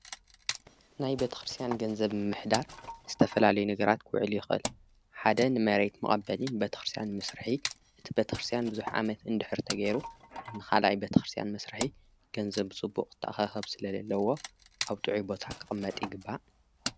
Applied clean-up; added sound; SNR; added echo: none; Wood; 13 dB; none.